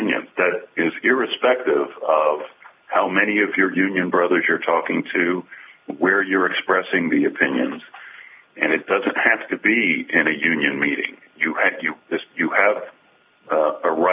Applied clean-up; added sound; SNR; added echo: none; none; none; none.